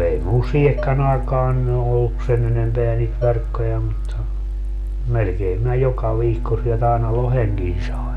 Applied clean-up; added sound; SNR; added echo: none; Bowed string instrument + Dishes, pots, and pans; 17 dB; none.